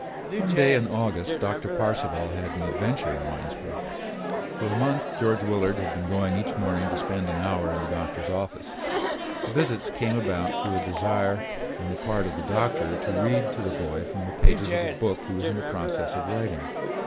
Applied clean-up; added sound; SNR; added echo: none; Chatter; 3 dB; none.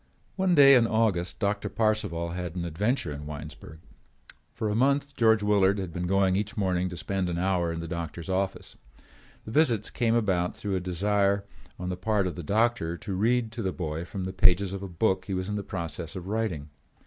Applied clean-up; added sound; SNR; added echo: none; none; none; none.